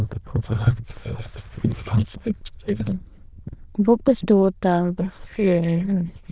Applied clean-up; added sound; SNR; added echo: neural diffusion model UNIVERSE++.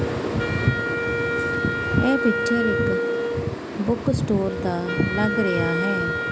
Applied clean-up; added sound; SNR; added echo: none; Wind instrument, woodwind instrument; 3 dB; none.